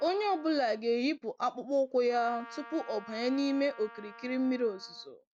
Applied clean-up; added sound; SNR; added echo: none; Trumpet; 20 dB; none.